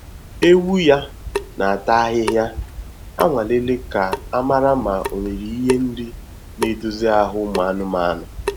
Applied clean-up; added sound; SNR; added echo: none; Drip / Sink (filling or washing) / Water tap, faucet; 11 dB; none.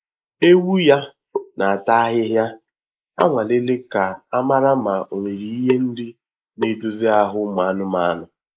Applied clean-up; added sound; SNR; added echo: neural mask model Resemble Enhance denoiser.